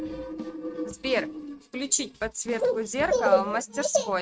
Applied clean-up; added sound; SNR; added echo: neural mask model RNNoise.